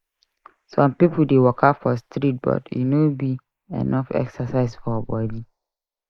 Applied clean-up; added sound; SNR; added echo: neural mask model Resemble Enhance denoiser.